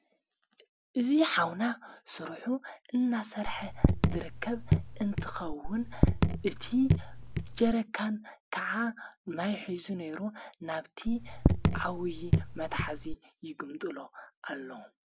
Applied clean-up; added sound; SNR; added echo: none; Raindrop / Drip; -4 dB; none.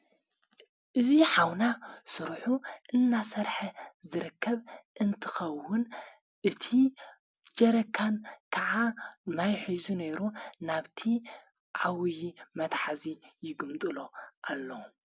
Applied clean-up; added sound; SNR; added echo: none; none; none; none.